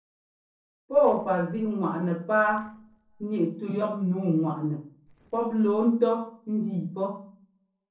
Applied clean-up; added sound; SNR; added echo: neural separator model SepFormer DNS4.